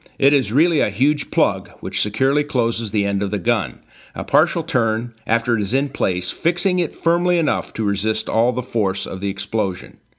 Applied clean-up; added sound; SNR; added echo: none; none; none; none.